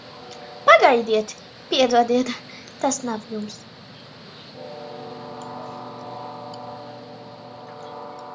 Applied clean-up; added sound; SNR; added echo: none; Train; 14 dB; none.